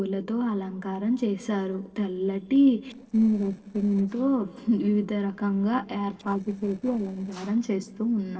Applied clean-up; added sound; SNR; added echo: neural separator model SepFormer DNS4.